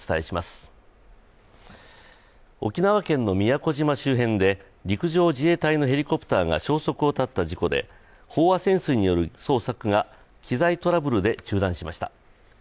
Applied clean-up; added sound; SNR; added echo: none; none; none; none.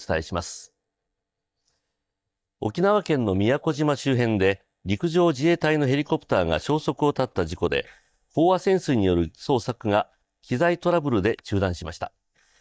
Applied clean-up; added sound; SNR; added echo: neural mask model DeepFilterNet 3.